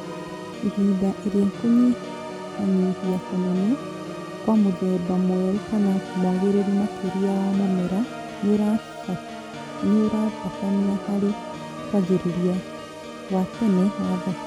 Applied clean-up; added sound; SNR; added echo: none; Organ; 10 dB; none.